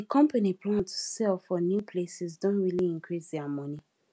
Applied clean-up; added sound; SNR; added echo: none; none; none; none.